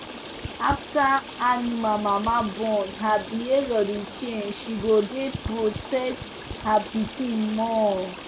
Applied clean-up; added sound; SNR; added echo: none; Stream; 10 dB; none.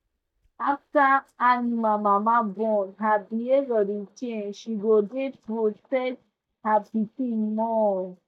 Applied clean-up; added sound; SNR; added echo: neural mask model DeepFilterNet 3.